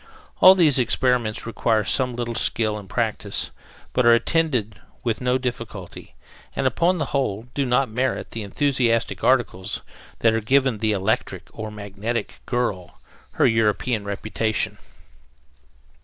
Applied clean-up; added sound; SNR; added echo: none; none; none; none.